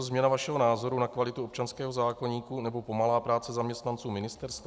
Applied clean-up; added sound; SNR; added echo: none; none; none; none.